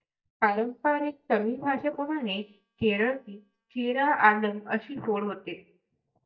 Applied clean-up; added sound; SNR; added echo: neural mask model DeepFilterNet 3.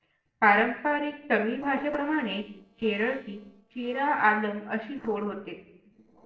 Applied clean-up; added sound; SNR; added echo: neural separator model SepFormer DNS4.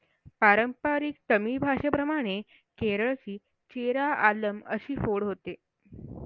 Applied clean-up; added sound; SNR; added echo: none; none; none; none.